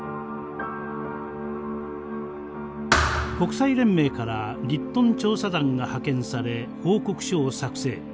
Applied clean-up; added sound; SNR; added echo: none; Thump, thud; 1 dB; none.